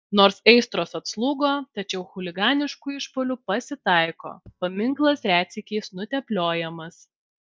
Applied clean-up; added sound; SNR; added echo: neural mask model DeepFilterNet 3.